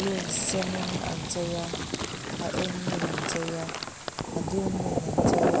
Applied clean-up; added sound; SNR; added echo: none; Fill (with liquid); -2 dB; none.